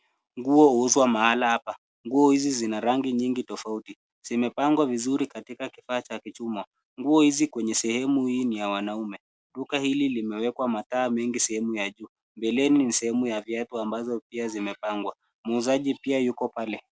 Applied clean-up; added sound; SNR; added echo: none; none; none; none.